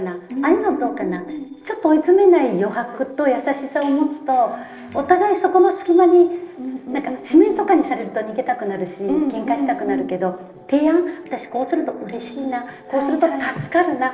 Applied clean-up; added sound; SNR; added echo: neural separator model SepFormer DNS4.